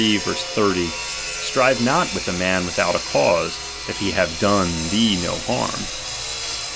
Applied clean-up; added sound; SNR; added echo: none; Sawing; 6 dB; none.